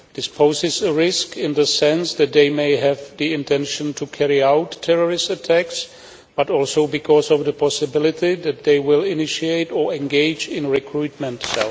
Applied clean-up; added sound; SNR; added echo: none; none; none; none.